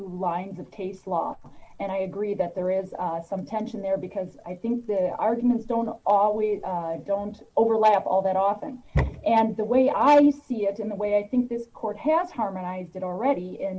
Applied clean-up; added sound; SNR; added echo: none; none; none; none.